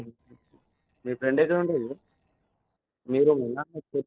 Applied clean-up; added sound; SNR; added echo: neural separator model SepFormer DNS4.